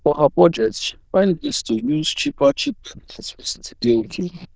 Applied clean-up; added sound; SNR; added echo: neural diffusion model UNIVERSE++.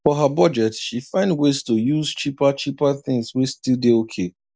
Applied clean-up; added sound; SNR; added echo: none; none; none; none.